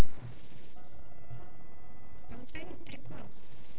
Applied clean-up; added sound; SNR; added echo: neural separator model SepFormer DNS4.